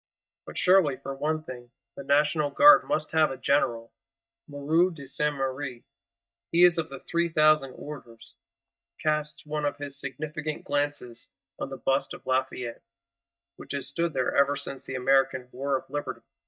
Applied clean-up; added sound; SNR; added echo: neural mask model DeepFilterNet 3.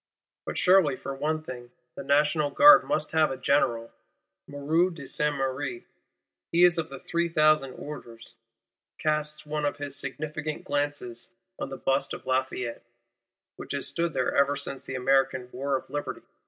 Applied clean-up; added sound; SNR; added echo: none; none; none; none.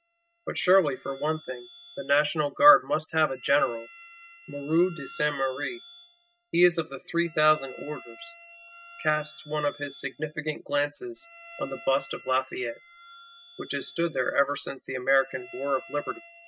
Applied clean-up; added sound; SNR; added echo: classical method spectral subtraction.